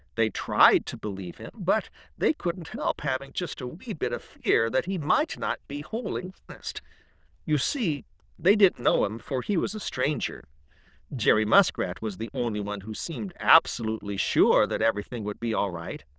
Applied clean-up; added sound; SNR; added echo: neural diffusion model UNIVERSE++.